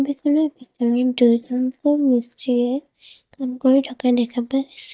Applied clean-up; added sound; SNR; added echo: neural mask model DeepFilterNet 3.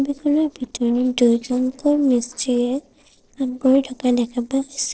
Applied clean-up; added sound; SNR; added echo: neural separator model SepFormer DNS4.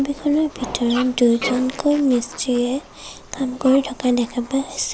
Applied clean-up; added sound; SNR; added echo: none; Fowl; 17 dB; none.